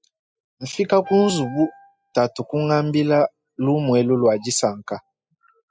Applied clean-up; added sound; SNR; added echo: classical method spectral subtraction.